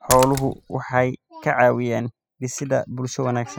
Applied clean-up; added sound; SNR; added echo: classical method spectral subtraction.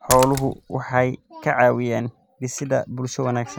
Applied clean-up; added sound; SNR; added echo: none; Splash, splatter; 8 dB; none.